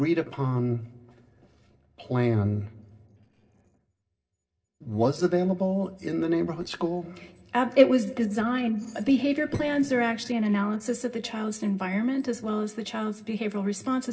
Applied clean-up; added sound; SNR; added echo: neural separator model SepFormer DNS4.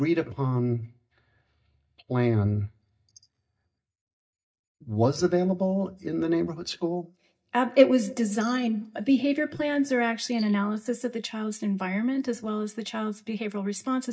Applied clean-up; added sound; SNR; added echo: neural mask model DeepFilterNet 3.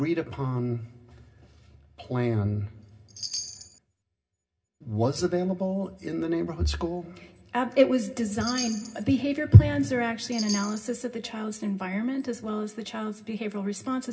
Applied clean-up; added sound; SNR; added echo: none; Chime; 12 dB; reverberation time 0.4 s.